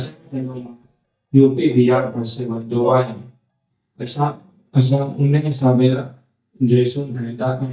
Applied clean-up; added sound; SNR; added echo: neural mask model DeepFilterNet 3.